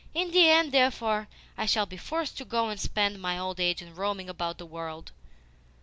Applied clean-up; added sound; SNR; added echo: none; none; none; none.